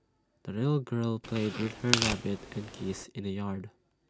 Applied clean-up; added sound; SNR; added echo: none; Tearing; 2 dB; none.